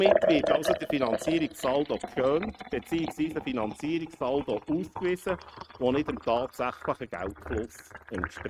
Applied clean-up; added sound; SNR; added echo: neural mask model RNNoise.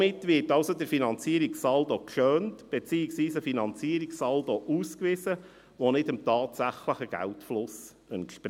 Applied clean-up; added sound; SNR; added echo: none; none; none; none.